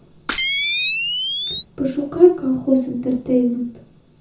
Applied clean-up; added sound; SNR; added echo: none; Camera; 6 dB; reverberation time 0.5 s.